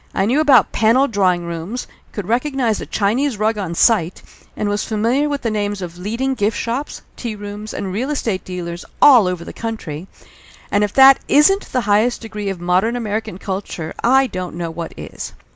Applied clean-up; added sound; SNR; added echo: none; none; none; none.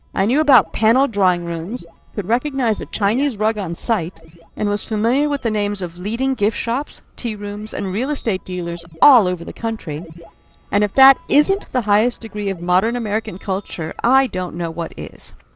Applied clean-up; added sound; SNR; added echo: neural separator model SepFormer DNS4.